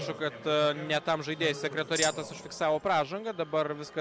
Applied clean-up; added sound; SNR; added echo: none; Tambourine; 10 dB; none.